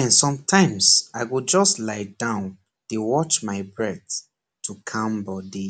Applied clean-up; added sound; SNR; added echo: none; none; none; none.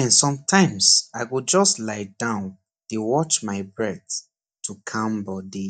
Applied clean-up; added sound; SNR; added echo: neural mask model DeepFilterNet 3.